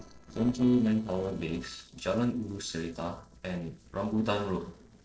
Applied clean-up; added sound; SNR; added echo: neural separator model SepFormer DNS4.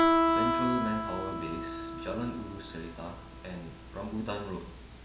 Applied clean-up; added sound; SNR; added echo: none; Guitar; -5 dB; reverberation time 0.8 s.